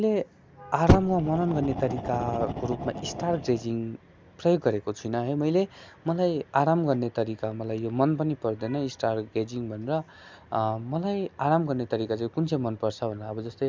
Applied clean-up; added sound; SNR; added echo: none; Fire; 2 dB; none.